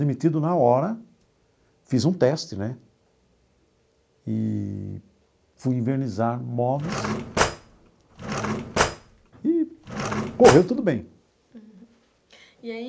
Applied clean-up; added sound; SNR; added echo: none; Cutlery, silverware / Drawer open or close; 2 dB; none.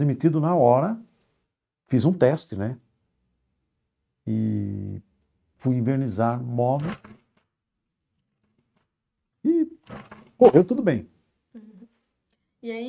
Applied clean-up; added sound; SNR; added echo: neural mask model RNNoise.